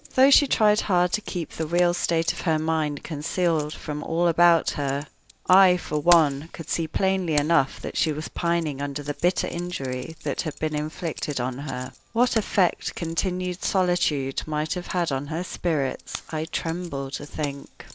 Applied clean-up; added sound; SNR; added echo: none; Keys jangling; 18 dB; none.